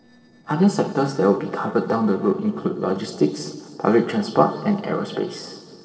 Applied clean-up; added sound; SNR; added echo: neural separator model SepFormer DNS4.